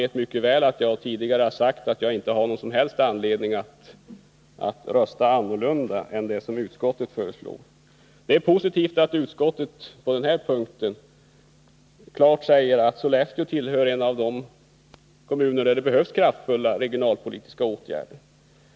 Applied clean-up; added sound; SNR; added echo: none; none; none; none.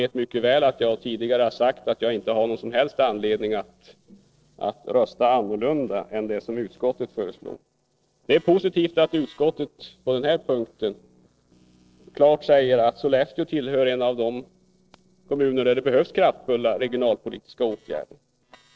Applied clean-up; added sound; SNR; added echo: neural separator model SepFormer DNS4.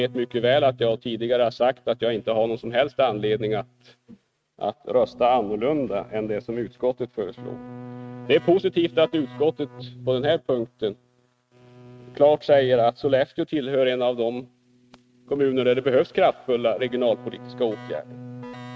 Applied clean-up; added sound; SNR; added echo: neural mask model RNNoise.